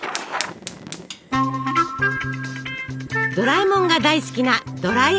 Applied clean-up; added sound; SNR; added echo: none; Fire; 18 dB; none.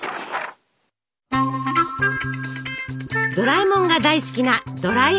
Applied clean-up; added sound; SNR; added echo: none; none; none; none.